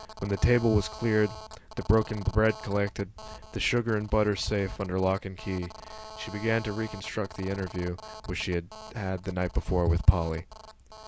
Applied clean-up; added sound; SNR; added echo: none; Telephone; 18 dB; none.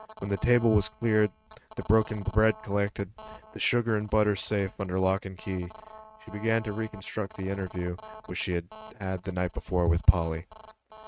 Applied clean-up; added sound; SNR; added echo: neural mask model RNNoise.